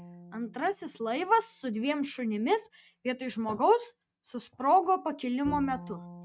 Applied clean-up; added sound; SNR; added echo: neural mask model RNNoise.